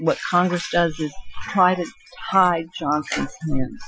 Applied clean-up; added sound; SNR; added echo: classical method Wiener filter.